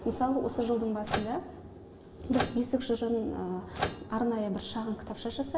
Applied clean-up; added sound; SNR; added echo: none; Microwave oven; 6 dB; reverberation time 2.7 s.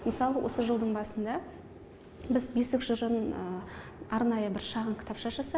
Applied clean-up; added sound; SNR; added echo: none; none; none; none.